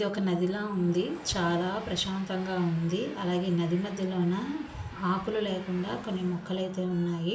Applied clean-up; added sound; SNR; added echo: none; Train; 20 dB; reverberation time 0.4 s.